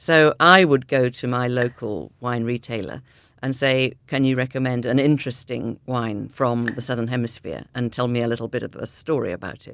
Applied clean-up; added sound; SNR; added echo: none; Raindrop; 18 dB; none.